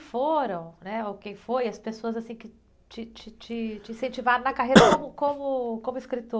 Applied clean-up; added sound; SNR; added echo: none; none; none; none.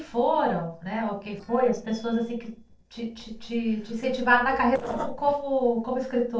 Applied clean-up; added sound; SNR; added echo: neural separator model SepFormer DNS4.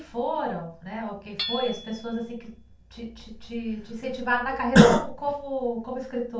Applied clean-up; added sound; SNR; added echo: none; Hammer / Chink, clink; 14 dB; reverberation time 0.3 s.